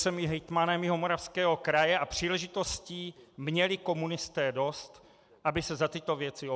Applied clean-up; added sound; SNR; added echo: none; none; none; none.